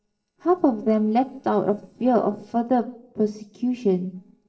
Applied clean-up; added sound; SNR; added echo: neural separator model SepFormer DNS4.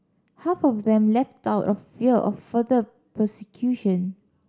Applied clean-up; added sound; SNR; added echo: none; none; none; none.